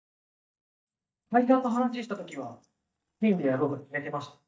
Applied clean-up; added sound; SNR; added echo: neural mask model DeepFilterNet 3.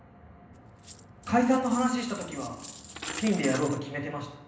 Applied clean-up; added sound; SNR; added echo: none; Coin (dropping); 13 dB; reverberation time 0.8 s.